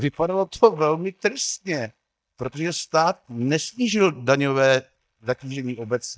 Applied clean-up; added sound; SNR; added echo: neural mask model DeepFilterNet 3.